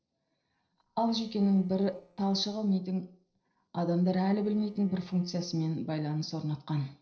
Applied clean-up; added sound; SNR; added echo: neural separator model SepFormer DNS4.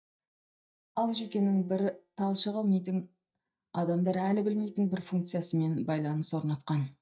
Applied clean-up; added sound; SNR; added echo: neural mask model DeepFilterNet 3.